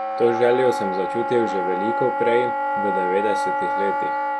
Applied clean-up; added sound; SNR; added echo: none; Wind instrument, woodwind instrument; 0 dB; none.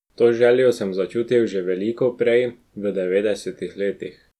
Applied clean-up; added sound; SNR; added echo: none; none; none; none.